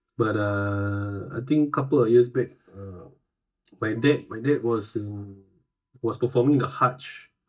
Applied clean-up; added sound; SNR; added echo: neural mask model DeepFilterNet 3.